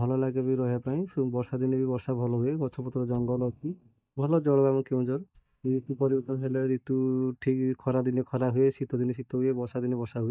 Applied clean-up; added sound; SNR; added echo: neural mask model DeepFilterNet 3.